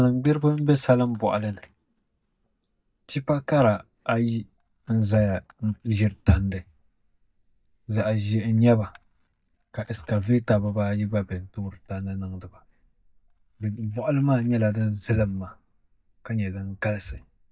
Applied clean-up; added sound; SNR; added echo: neural mask model DeepFilterNet 3.